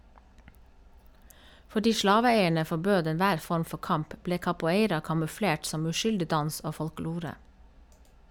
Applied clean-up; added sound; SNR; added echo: none; none; none; none.